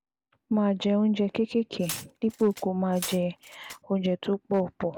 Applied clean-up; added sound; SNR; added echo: none; Glass; 14 dB; none.